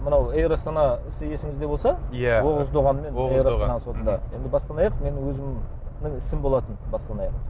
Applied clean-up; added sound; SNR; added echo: none; none; none; none.